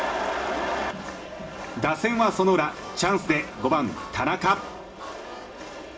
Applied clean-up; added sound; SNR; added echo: none; Harmonica; 17 dB; reverberation time 0.6 s.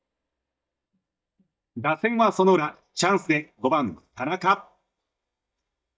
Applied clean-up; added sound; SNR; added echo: neural mask model DeepFilterNet 3.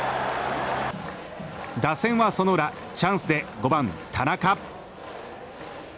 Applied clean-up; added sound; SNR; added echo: none; none; none; none.